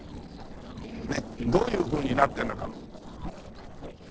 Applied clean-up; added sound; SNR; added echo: neural separator model SepFormer DNS4.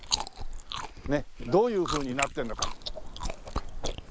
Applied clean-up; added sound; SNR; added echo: neural mask model Resemble Enhance denoiser.